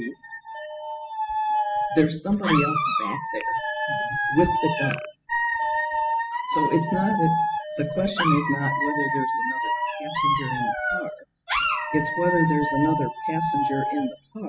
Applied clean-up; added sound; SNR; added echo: classical method spectral subtraction.